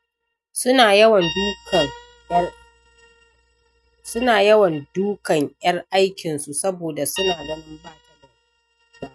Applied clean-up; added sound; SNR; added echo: neural mask model RNNoise.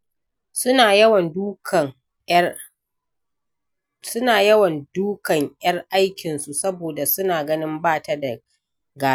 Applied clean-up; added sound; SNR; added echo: none; none; none; none.